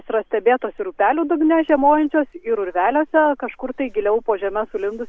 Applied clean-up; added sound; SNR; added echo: none; none; none; none.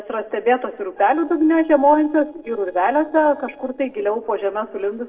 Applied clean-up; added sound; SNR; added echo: neural separator model SepFormer DNS4.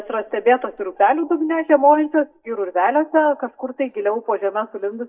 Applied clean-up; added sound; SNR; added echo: neural mask model DeepFilterNet 3.